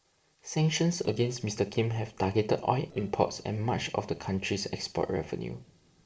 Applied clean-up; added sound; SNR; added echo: neural separator model SepFormer DNS4.